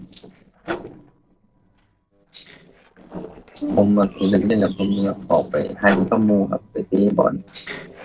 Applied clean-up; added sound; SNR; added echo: neural separator model SepFormer DNS4.